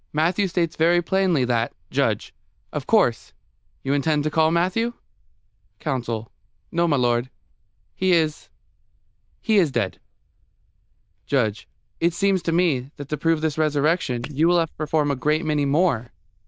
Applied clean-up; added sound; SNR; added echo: neural diffusion model UNIVERSE++.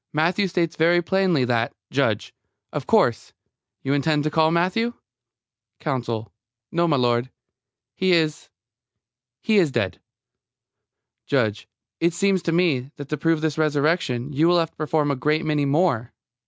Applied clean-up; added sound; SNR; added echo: none; none; none; none.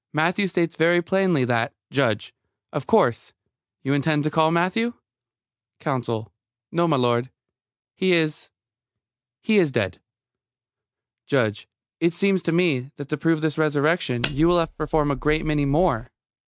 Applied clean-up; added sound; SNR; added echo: neural mask model RNNoise.